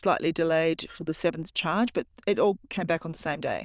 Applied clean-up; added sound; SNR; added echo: neural diffusion model UNIVERSE++.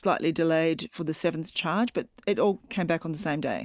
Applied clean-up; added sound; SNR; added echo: neural mask model Resemble Enhance denoiser.